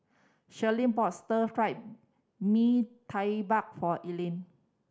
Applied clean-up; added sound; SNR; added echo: none; none; none; none.